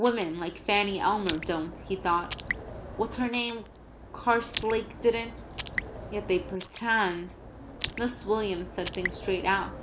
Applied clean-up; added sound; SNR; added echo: none; Raindrop; 9 dB; none.